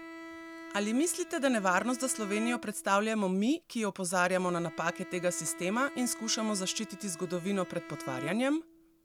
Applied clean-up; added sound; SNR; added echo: none; Bowed string instrument; 14 dB; none.